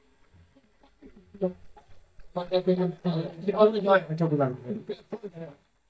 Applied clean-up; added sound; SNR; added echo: neural mask model DeepFilterNet 3.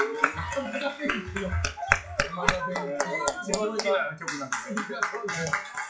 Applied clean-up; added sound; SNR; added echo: classical method WPE with log-MMSE.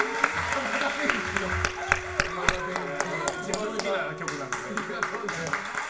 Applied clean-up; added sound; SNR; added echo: none; Wind instrument, woodwind instrument; 13 dB; reverberation time 0.4 s.